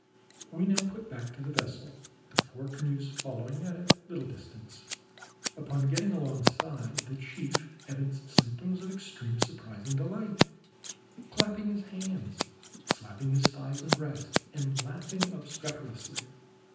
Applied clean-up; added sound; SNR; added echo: none; Scissors; 0 dB; reverberation time 0.9 s.